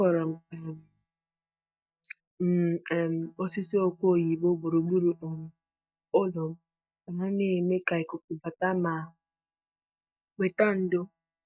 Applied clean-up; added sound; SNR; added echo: neural mask model DeepFilterNet 3.